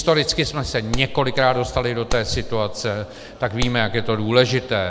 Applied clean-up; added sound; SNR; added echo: none; Clapping; 8 dB; none.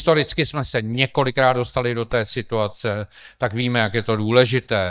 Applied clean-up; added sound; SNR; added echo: neural mask model DeepFilterNet 3.